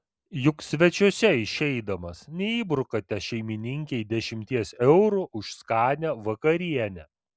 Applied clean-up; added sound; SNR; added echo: none; none; none; none.